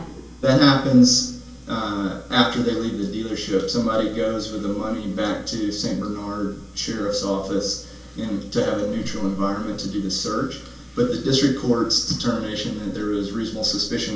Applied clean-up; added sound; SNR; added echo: none; none; none; reverberation time 0.4 s.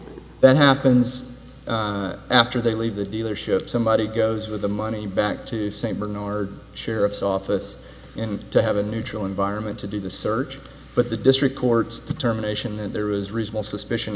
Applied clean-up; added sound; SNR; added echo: none; none; none; none.